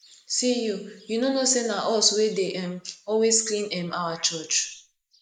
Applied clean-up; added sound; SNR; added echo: neural mask model Resemble Enhance denoiser.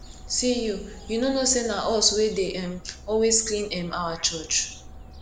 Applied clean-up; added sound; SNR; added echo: none; Fowl; 16 dB; none.